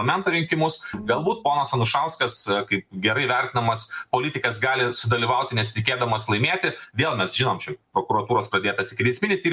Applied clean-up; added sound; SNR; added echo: neural separator model SepFormer DNS4.